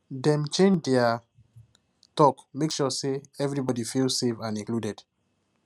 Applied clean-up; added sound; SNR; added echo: none; none; none; none.